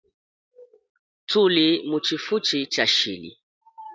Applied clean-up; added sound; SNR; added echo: none; none; none; none.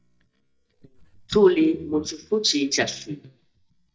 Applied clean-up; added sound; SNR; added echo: neural mask model DeepFilterNet 3.